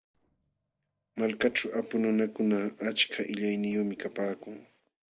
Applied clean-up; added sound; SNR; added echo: neural separator model SepFormer DNS4.